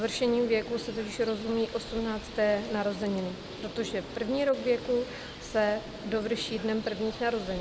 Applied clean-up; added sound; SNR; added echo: none; Bird; 11 dB; none.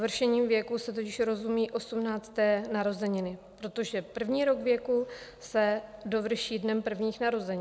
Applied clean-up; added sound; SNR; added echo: none; none; none; none.